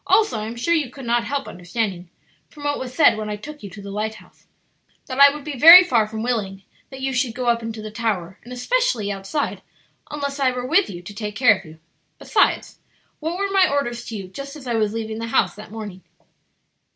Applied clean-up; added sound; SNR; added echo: none; none; none; none.